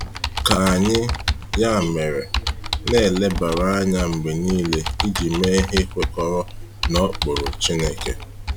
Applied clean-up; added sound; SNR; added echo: none; Computer keyboard; 5 dB; none.